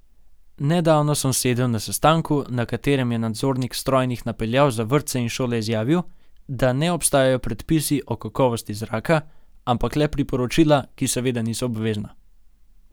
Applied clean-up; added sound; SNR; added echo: none; none; none; none.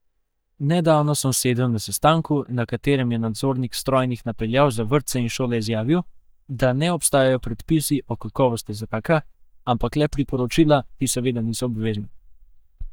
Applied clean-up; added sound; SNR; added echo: neural mask model DeepFilterNet 3.